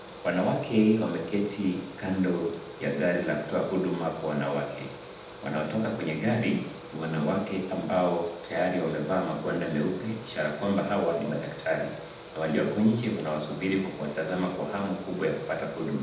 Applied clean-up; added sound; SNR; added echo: none; Mechanical fan; 15 dB; reverberation time 0.8 s.